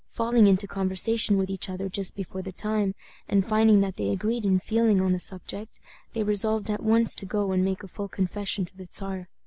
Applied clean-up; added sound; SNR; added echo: none; none; none; none.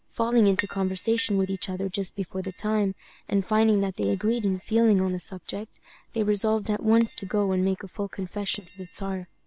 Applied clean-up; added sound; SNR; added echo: neural separator model SepFormer WHAM!.